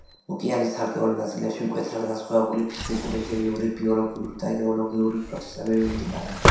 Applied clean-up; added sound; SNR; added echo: none; Sliding door; 5 dB; reverberation time 0.7 s.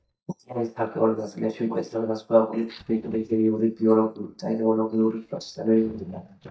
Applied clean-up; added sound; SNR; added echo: neural mask model DeepFilterNet 3.